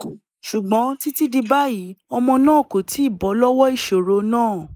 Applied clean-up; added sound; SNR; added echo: neural mask model Resemble Enhance denoiser.